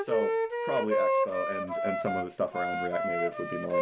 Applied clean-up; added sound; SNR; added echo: none; Wind instrument, woodwind instrument; -4 dB; none.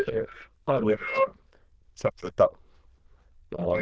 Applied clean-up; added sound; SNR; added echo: neural diffusion model UNIVERSE++.